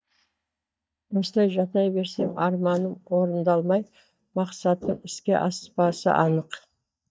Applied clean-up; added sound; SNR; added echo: neural mask model DeepFilterNet 3.